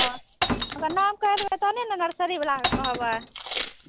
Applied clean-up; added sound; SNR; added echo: none; Glass + Packing tape, duct tape / Tearing; 4 dB; none.